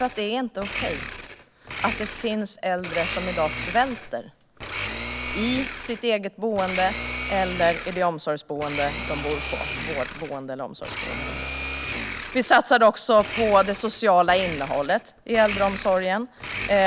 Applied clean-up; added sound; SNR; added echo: none; Domestic sounds, home sounds; 8 dB; none.